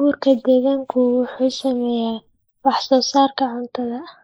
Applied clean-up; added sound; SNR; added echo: neural mask model Resemble Enhance denoiser.